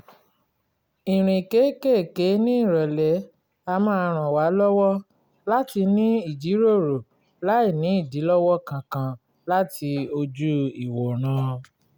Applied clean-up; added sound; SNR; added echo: none; none; none; none.